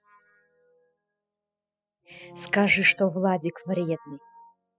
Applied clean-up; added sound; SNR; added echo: classical method spectral subtraction.